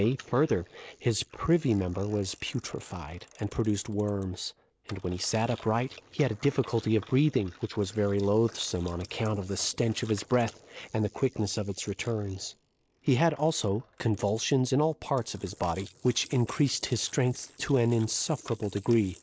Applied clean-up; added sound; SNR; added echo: neural mask model Resemble Enhance denoiser.